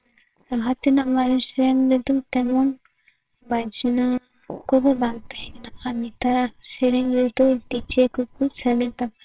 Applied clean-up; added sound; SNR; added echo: neural separator model SepFormer WHAMR!.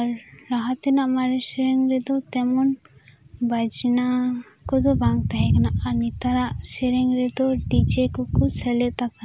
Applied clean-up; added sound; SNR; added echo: none; none; none; none.